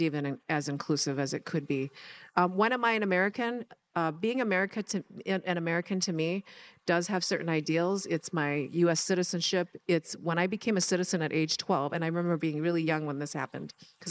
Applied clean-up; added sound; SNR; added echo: neural mask model Resemble Enhance denoiser.